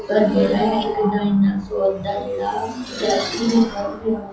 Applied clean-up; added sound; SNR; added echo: classical method WPE with log-MMSE.